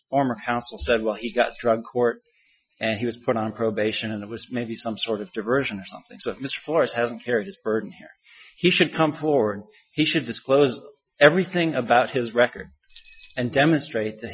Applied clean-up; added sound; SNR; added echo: classical method Wiener filter.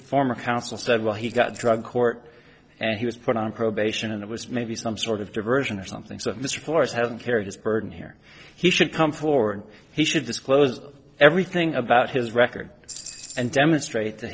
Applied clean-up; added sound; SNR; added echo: neural separator model SepFormer DNS4.